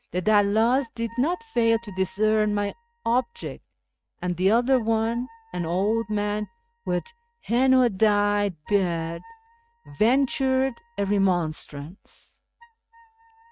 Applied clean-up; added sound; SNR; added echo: neural mask model RNNoise.